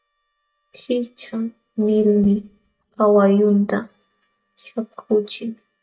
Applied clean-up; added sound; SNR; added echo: neural mask model DeepFilterNet 3.